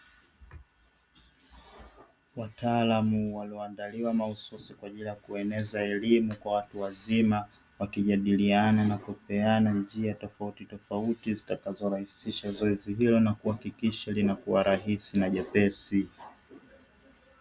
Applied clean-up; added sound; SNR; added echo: none; none; none; none.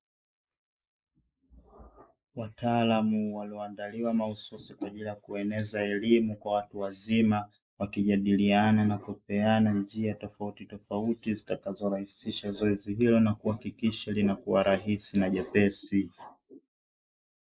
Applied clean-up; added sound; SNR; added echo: neural mask model Resemble Enhance denoiser.